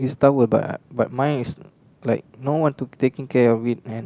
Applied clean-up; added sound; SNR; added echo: none; none; none; none.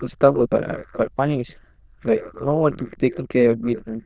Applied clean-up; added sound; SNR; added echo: neural diffusion model UNIVERSE++.